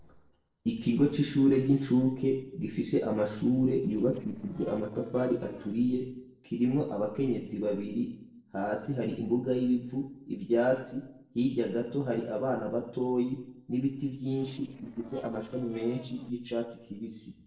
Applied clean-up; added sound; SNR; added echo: neural separator model SepFormer DNS4.